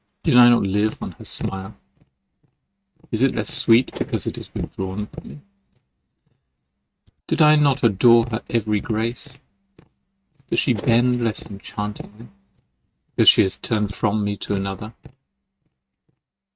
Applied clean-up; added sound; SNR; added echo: neural mask model RNNoise.